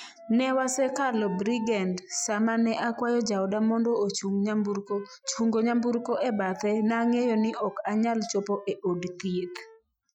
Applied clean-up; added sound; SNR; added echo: classical method Wiener filter.